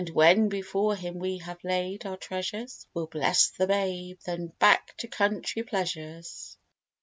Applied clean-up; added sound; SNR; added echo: none; none; none; none.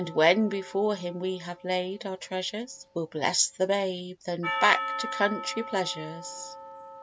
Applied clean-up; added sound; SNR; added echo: none; Percussion; 10 dB; none.